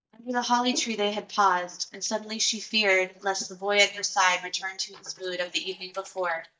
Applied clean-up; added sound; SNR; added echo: neural mask model DeepFilterNet 3.